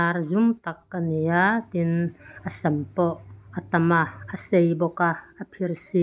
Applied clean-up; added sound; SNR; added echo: none; none; none; none.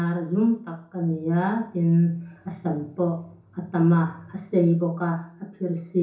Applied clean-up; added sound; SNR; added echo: none; none; none; reverberation time 0.6 s.